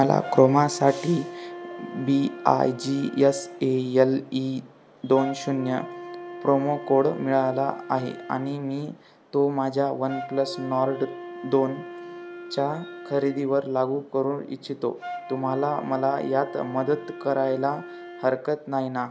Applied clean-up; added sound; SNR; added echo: none; Wind instrument, woodwind instrument; 14 dB; none.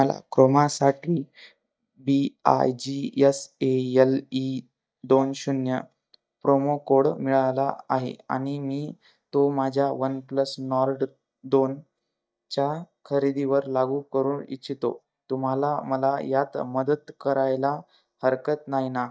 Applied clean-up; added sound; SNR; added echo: neural mask model DeepFilterNet 3.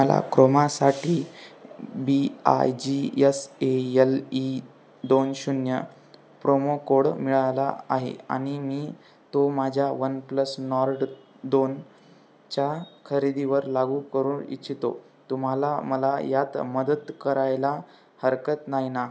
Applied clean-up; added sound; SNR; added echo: none; none; none; none.